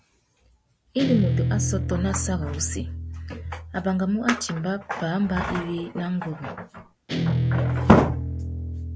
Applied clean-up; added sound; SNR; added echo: none; Guitar; 3 dB; none.